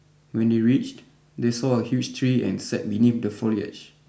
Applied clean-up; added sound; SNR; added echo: none; none; none; none.